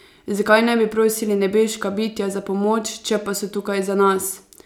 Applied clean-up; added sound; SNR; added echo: none; none; none; none.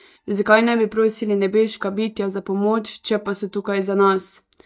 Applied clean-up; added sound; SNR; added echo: neural mask model DeepFilterNet 3.